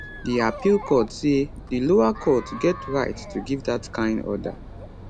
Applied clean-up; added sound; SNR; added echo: none; Chatter; 14 dB; none.